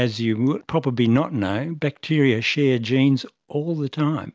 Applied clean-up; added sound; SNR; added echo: none; none; none; none.